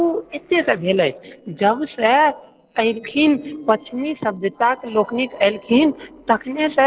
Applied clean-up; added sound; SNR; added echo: neural separator model SepFormer DNS4.